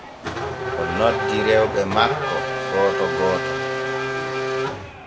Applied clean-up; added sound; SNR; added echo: none; Race car, auto racing / Accelerating, revving, vroom; 1 dB; none.